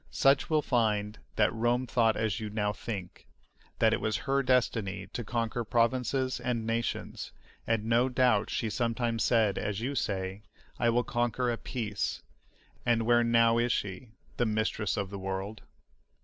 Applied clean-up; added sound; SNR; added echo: none; none; none; none.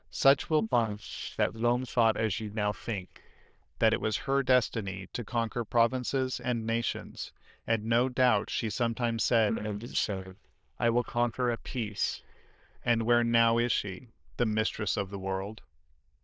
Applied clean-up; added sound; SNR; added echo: neural diffusion model UNIVERSE++.